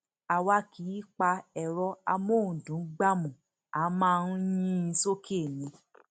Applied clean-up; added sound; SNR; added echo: none; none; none; none.